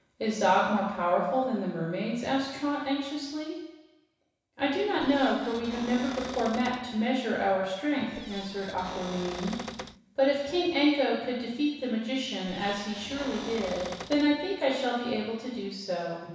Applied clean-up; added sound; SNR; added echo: none; Cupboard open or close / Door; 12 dB; reverberation time 1.1 s.